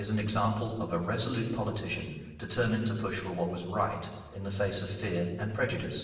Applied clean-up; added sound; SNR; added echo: none; none; none; reverberation time 1.1 s.